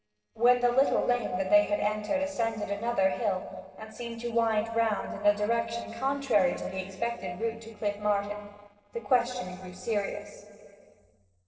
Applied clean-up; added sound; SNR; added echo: neural separator model SepFormer DNS4.